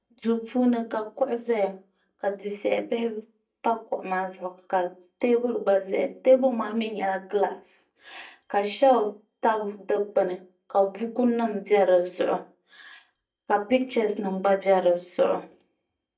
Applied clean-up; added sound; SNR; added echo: neural mask model DeepFilterNet 3.